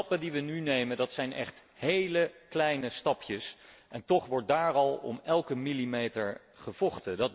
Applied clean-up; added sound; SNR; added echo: none; none; none; none.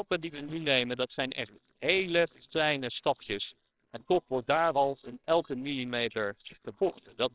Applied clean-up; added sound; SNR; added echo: neural separator model SepFormer WHAMR!.